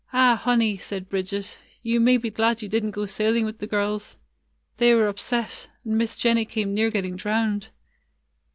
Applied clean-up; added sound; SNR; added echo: none; none; none; none.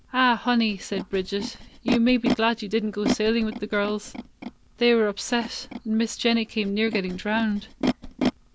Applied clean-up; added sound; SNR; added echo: none; Animal; 7 dB; none.